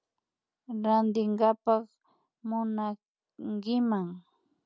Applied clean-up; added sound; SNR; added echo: none; none; none; none.